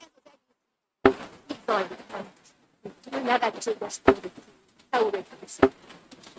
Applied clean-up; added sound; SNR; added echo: neural mask model RNNoise.